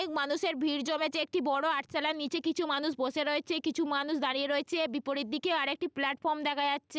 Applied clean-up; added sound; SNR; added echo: none; none; none; none.